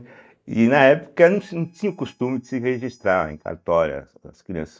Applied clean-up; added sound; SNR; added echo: neural mask model DeepFilterNet 3.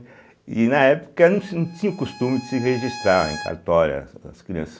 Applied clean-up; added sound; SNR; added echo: none; Bowed string instrument; 16 dB; none.